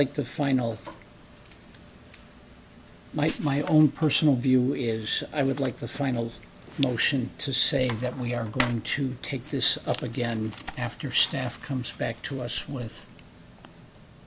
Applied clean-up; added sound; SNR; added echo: none; none; none; none.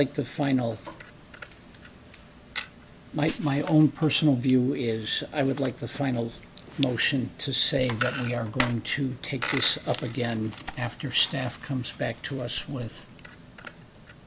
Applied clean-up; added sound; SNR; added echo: none; Coin (dropping); 15 dB; none.